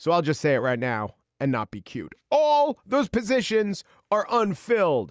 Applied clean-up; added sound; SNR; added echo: none; none; none; none.